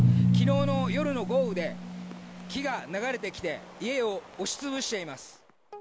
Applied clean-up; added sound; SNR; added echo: none; Drum; -2 dB; none.